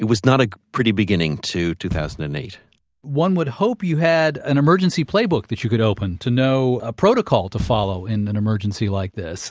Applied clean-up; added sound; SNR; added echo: none; Bass drum; 14 dB; none.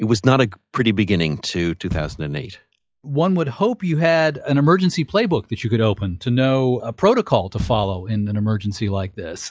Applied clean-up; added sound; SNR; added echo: classical method log-MMSE.